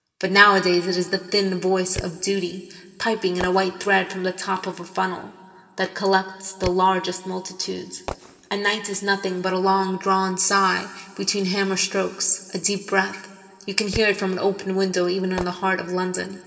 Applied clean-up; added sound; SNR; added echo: none; Fireworks; 16 dB; reverberation time 1.7 s.